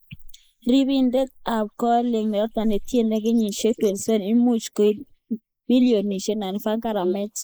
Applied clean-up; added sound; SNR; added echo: neural mask model Resemble Enhance denoiser.